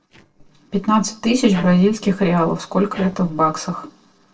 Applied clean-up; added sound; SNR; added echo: neural separator model SepFormer DNS4.